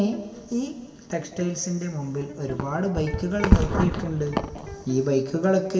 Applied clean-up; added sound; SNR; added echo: none; Electric guitar; 19 dB; reverberation time 2.6 s.